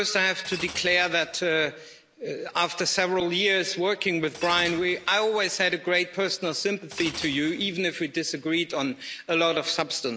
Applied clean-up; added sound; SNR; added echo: none; Shatter; 16 dB; none.